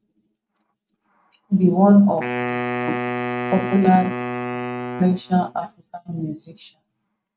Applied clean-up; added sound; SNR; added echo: neural mask model RNNoise.